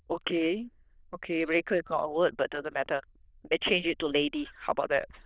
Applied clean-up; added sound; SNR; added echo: neural diffusion model UNIVERSE++.